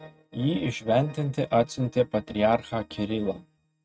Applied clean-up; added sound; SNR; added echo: neural mask model RNNoise.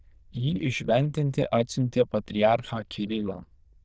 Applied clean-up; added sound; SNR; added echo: neural diffusion model UNIVERSE++.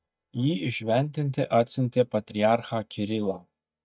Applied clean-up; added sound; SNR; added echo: neural mask model DeepFilterNet 3.